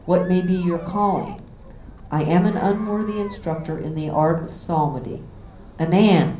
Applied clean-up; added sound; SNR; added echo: none; Chatter; 18 dB; reverberation time 0.6 s.